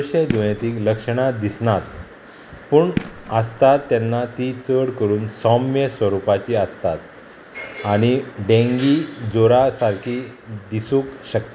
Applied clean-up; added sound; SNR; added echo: none; Fireworks; 12 dB; none.